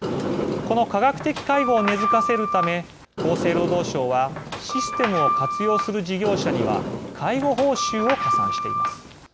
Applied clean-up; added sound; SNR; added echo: none; Sliding door; 2 dB; none.